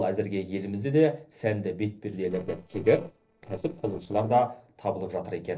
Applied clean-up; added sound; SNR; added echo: neural separator model SepFormer DNS4.